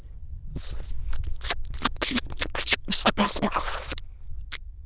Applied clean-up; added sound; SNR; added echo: neural diffusion model UNIVERSE++.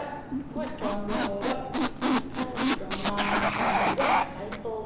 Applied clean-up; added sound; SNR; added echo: none; Squeak; -5 dB; none.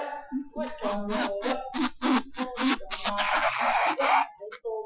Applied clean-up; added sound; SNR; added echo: classical method Wiener filter.